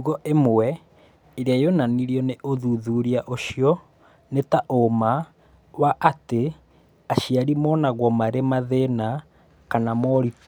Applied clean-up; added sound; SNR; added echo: none; none; none; none.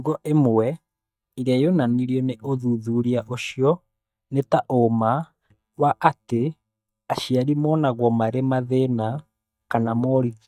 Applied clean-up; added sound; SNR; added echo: neural mask model DeepFilterNet 3.